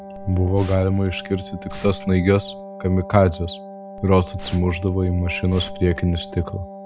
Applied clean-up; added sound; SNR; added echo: none; Liquid + Wind instrument, woodwind instrument; 14 dB; none.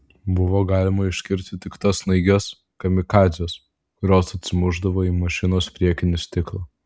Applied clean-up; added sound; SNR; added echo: none; none; none; none.